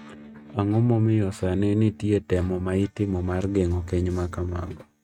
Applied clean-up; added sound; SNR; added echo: neural mask model RNNoise.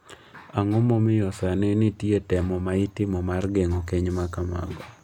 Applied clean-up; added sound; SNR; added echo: none; none; none; none.